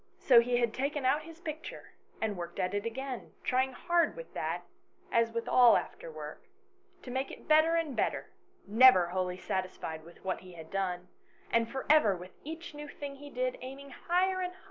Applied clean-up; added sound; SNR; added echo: none; none; none; none.